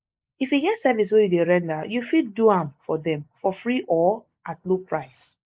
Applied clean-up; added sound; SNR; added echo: neural mask model Resemble Enhance denoiser.